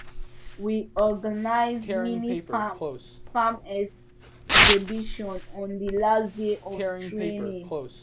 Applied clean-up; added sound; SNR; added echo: none; Tearing; -3 dB; none.